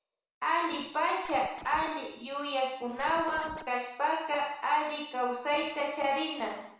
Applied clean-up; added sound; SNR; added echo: none; Scratching (performance technique); 14 dB; reverberation time 0.7 s.